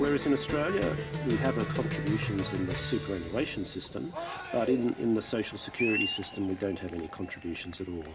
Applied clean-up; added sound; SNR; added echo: none; Cheering; 5 dB; reverberation time 0.4 s.